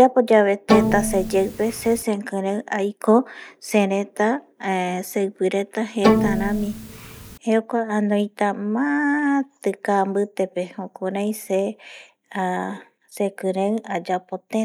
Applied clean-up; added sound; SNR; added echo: none; Bowed string instrument; 0 dB; none.